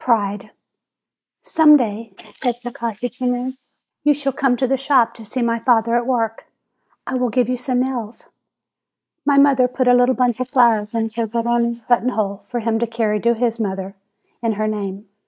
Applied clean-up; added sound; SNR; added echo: neural mask model Resemble Enhance denoiser.